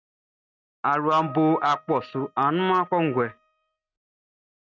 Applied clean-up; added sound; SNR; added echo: neural mask model RNNoise.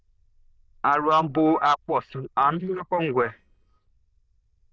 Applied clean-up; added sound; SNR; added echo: neural diffusion model UNIVERSE++.